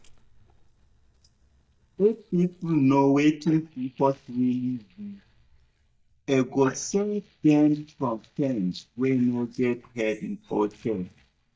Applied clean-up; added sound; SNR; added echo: neural mask model DeepFilterNet 3.